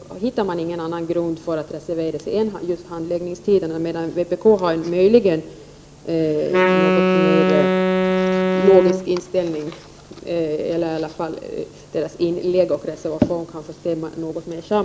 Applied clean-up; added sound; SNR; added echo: none; Wind instrument, woodwind instrument; -2 dB; none.